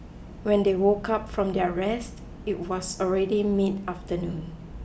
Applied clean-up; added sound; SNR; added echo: none; none; none; none.